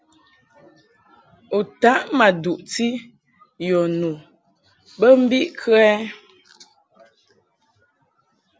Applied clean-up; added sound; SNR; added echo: none; none; none; none.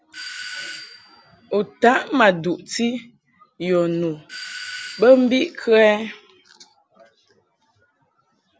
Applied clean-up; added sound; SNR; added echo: none; Doorbell; 15 dB; none.